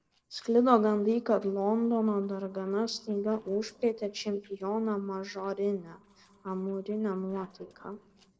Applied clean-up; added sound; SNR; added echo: neural separator model SepFormer DNS4.